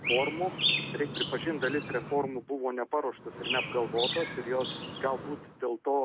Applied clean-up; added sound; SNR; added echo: none; Chirp, tweet; 3 dB; none.